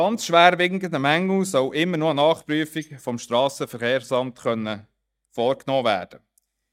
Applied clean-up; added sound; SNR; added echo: neural mask model DeepFilterNet 3.